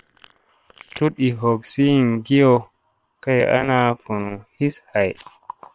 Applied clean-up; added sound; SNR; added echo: neural separator model SepFormer WHAM!.